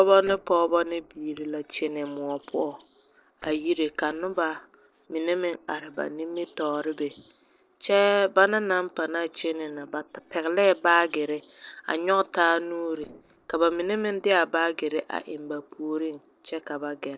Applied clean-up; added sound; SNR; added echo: neural separator model SepFormer DNS4.